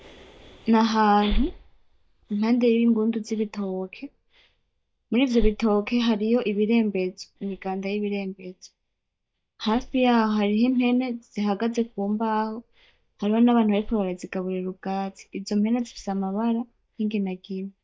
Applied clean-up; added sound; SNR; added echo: neural mask model DeepFilterNet 3.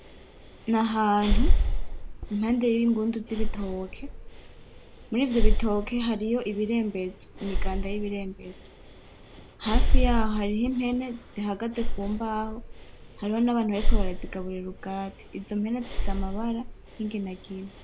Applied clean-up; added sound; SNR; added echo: none; Breathing; -3 dB; none.